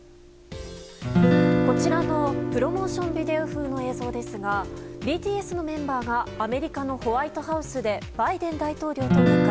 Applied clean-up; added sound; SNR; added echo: none; Guitar; -2 dB; none.